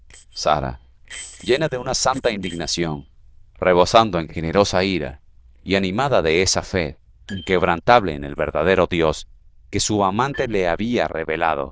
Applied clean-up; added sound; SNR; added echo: neural diffusion model UNIVERSE++.